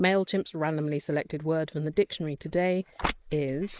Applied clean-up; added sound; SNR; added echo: neural mask model Resemble Enhance denoiser.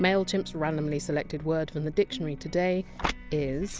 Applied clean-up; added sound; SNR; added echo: none; Bowed string instrument; 18 dB; none.